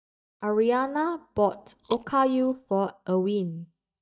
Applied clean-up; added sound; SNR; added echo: neural mask model DeepFilterNet 3.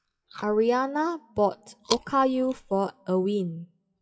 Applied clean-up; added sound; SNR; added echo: classical method WPE with log-MMSE.